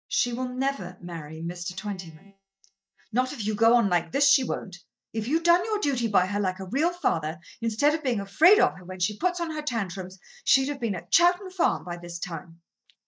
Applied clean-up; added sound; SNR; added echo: neural mask model DeepFilterNet 3.